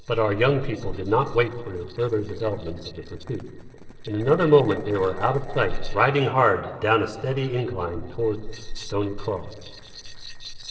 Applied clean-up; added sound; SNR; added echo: neural separator model SepFormer DNS4.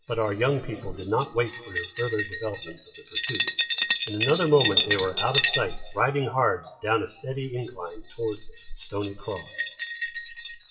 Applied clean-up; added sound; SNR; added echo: classical method WPE with log-MMSE.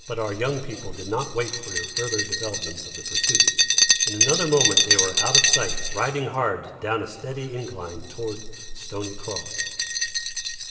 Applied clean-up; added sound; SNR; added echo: none; Glass; -4 dB; reverberation time 2.5 s.